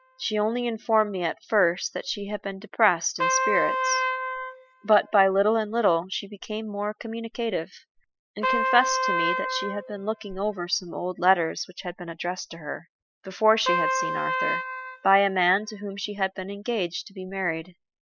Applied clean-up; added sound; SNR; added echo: classical method spectral subtraction.